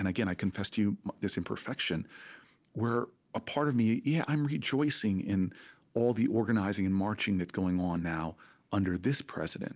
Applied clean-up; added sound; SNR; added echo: none; none; none; none.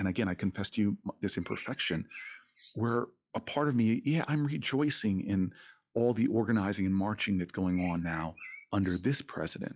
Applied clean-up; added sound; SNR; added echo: classical method log-MMSE.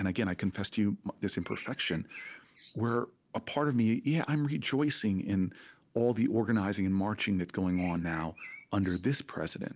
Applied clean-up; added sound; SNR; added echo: none; Bird; 19 dB; none.